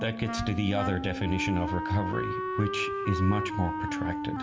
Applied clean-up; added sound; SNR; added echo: none; Wind instrument, woodwind instrument; 3 dB; reverberation time 1.0 s.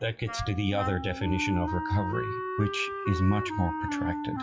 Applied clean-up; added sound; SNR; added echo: classical method WPE with log-MMSE.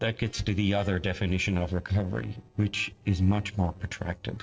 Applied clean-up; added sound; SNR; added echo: neural separator model SepFormer DNS4.